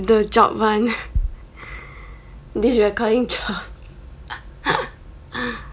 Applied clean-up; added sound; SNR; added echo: none; none; none; none.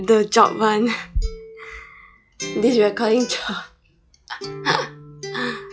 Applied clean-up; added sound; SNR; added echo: classical method log-MMSE.